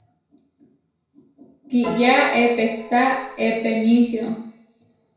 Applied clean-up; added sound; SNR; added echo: none; Piano; 13 dB; reverberation time 0.6 s.